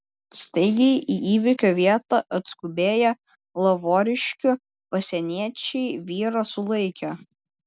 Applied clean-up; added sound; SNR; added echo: none; none; none; none.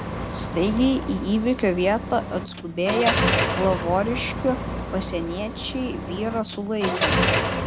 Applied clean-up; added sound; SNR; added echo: none; Car; 1 dB; none.